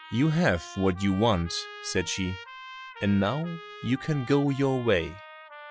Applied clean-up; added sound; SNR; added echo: classical method Wiener filter.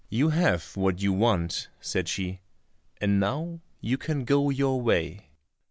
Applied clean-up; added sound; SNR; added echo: none; none; none; none.